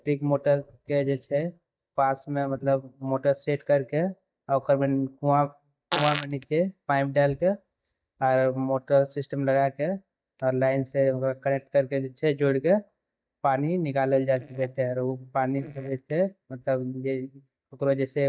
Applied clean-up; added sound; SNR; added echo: neural mask model DeepFilterNet 3.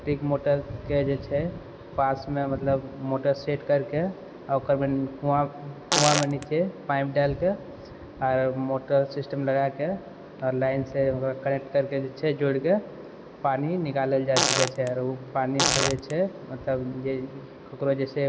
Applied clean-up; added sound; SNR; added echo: none; Fart; 0 dB; none.